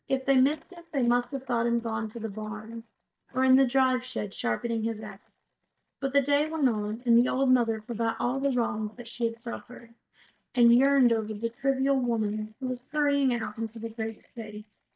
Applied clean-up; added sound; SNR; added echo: neural mask model DeepFilterNet 3.